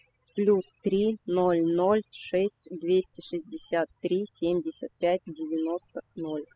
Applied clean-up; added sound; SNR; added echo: classical method spectral subtraction.